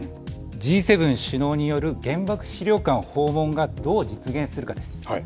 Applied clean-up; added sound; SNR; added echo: none; none; none; none.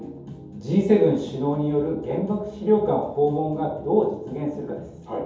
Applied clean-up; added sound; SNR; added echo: none; none; none; reverberation time 0.7 s.